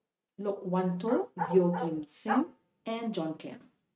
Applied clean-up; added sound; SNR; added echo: neural mask model RNNoise.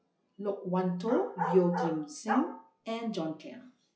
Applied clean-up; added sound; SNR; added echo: classical method log-MMSE.